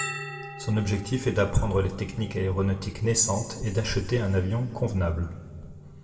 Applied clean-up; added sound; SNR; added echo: none; Bell; 15 dB; reverberation time 1.6 s.